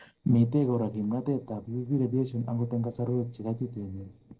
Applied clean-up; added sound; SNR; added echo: neural separator model SepFormer DNS4.